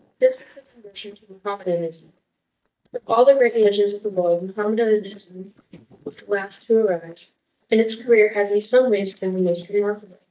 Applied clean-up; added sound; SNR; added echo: neural mask model DeepFilterNet 3.